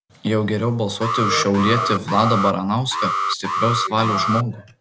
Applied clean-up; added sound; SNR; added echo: none; Alarm; 2 dB; none.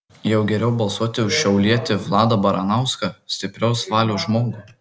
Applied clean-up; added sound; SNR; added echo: none; none; none; none.